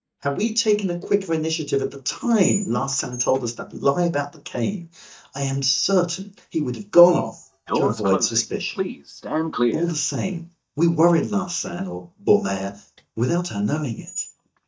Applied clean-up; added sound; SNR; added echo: neural mask model DeepFilterNet 3.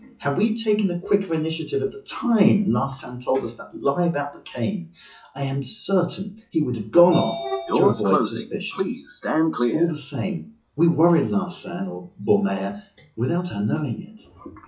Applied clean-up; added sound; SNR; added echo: classical method WPE with log-MMSE.